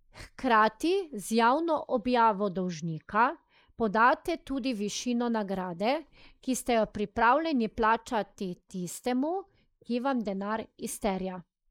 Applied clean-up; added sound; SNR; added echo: neural mask model Resemble Enhance denoiser.